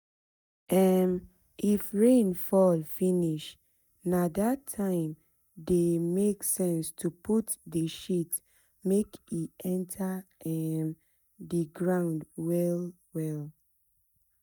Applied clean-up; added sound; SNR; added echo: neural mask model DeepFilterNet 3.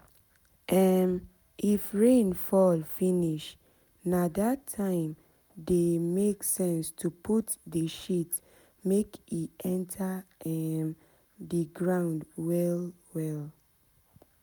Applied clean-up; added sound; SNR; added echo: none; none; none; none.